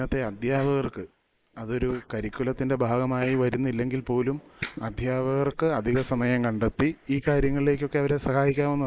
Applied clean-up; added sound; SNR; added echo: neural mask model Resemble Enhance denoiser.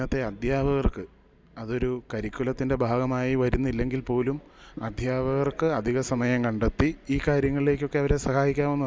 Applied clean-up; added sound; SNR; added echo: none; none; none; none.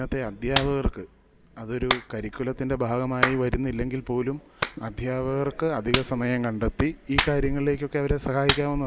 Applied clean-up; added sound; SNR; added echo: none; Clapping; 5 dB; none.